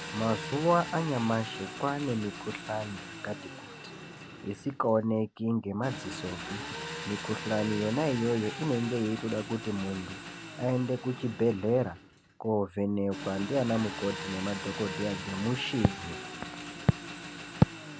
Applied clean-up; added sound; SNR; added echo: none; Engine; 10 dB; none.